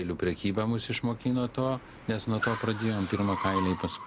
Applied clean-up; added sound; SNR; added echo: none; Car; 9 dB; none.